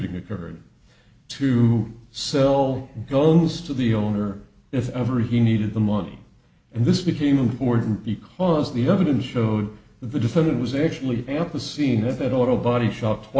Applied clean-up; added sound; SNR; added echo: none; none; none; none.